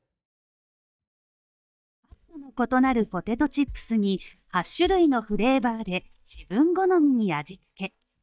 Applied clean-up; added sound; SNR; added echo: neural mask model DeepFilterNet 3.